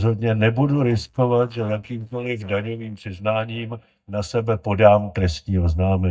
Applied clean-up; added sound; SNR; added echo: neural mask model DeepFilterNet 3.